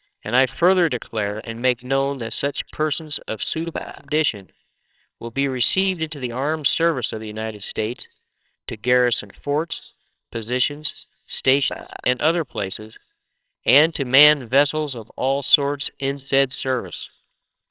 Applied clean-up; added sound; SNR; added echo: neural separator model SepFormer WHAMR!.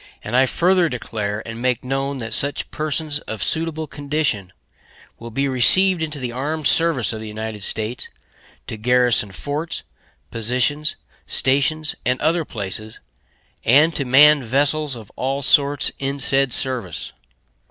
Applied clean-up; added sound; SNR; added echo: none; none; none; none.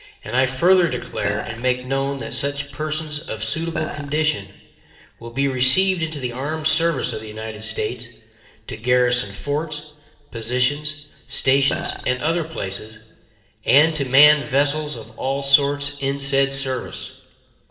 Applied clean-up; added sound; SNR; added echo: none; Burping, eructation; 6 dB; reverberation time 2.1 s.